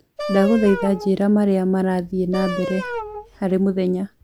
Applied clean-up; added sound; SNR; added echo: none; Wind instrument, woodwind instrument; 10 dB; none.